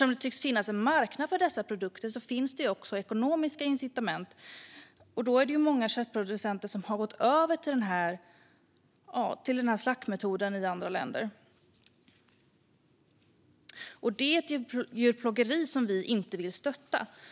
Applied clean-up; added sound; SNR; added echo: none; none; none; none.